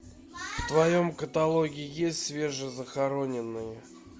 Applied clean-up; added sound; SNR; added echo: none; none; none; none.